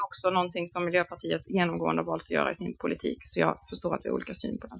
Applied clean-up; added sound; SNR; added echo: classical method Wiener filter.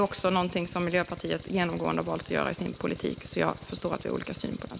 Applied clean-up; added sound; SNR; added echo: none; Engine; 15 dB; none.